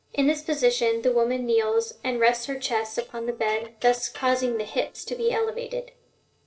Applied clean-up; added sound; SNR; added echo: neural separator model SepFormer DNS4.